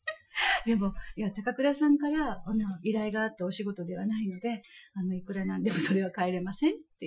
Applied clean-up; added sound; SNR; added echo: classical method Wiener filter.